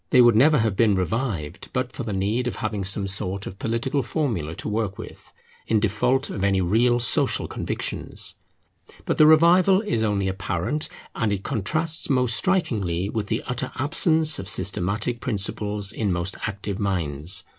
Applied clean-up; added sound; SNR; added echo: none; none; none; none.